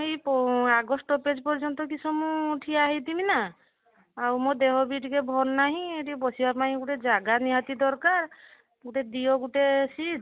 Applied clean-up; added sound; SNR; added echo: none; none; none; none.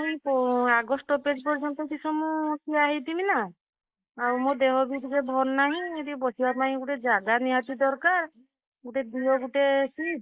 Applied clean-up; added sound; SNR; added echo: neural mask model Resemble Enhance denoiser.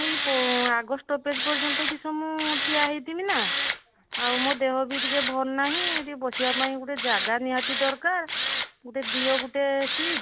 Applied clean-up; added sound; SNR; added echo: none; Tools; 1 dB; none.